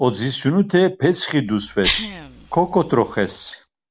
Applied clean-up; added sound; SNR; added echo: none; Cough; 8 dB; none.